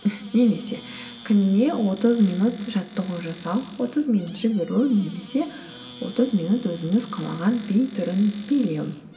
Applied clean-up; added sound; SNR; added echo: none; Squeak / Cupboard open or close; 17 dB; reverberation time 1.4 s.